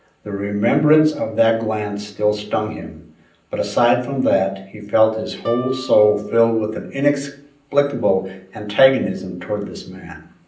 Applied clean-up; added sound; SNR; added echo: none; Guitar; 19 dB; reverberation time 0.6 s.